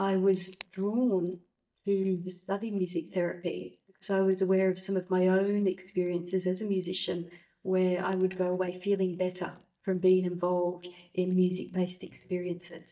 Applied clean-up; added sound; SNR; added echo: neural mask model DeepFilterNet 3.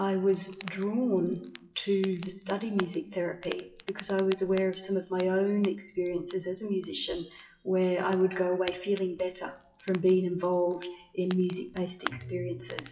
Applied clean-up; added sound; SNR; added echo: classical method WPE with log-MMSE.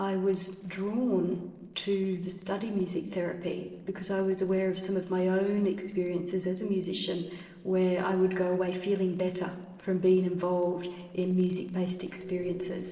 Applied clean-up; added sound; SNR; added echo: neural separator model SepFormer DNS4.